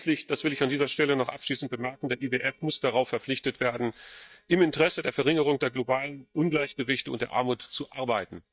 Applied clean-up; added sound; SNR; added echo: neural mask model DeepFilterNet 3.